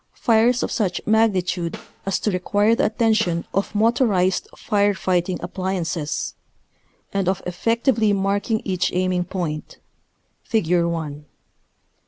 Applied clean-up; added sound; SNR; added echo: none; Snare drum; 18 dB; none.